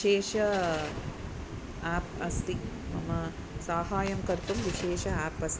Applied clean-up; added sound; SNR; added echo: none; Car; 14 dB; none.